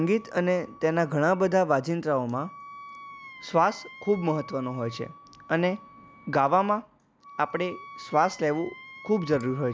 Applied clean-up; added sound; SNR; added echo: none; Wind instrument, woodwind instrument; 19 dB; none.